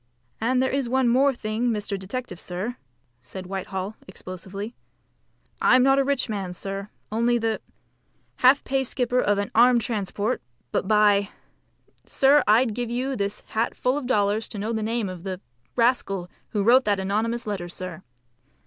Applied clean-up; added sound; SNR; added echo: none; none; none; none.